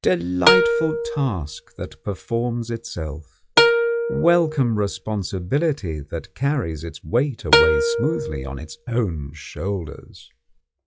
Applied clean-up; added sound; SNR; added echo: classical method log-MMSE.